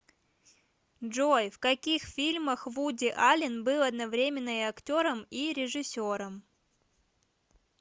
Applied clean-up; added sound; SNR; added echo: none; none; none; none.